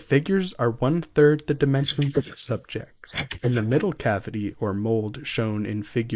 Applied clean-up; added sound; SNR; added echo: neural mask model Resemble Enhance denoiser.